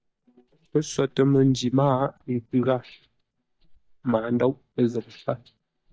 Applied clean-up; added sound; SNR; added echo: neural mask model DeepFilterNet 3.